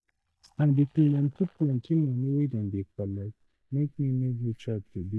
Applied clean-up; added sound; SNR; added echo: neural mask model DeepFilterNet 3.